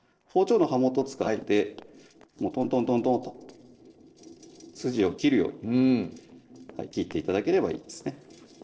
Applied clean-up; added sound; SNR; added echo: neural separator model SepFormer DNS4.